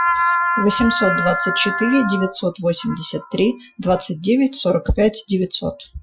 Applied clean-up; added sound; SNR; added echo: classical method Wiener filter.